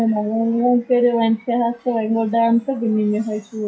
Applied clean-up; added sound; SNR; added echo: classical method WPE with log-MMSE.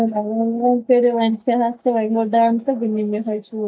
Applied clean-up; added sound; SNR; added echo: neural mask model DeepFilterNet 3.